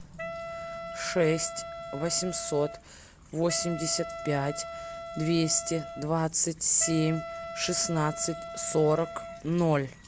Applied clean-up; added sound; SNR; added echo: none; Wind instrument, woodwind instrument; 10 dB; none.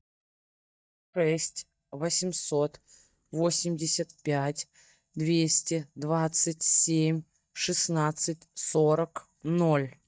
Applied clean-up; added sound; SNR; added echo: neural mask model DeepFilterNet 3.